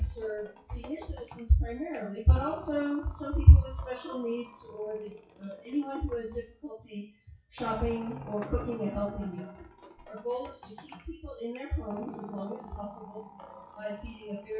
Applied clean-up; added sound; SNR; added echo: classical method WPE with log-MMSE.